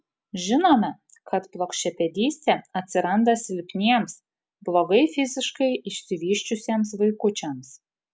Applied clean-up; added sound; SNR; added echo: none; none; none; none.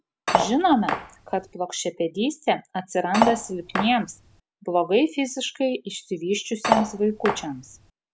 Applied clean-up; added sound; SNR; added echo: none; Cutlery, silverware; 2 dB; none.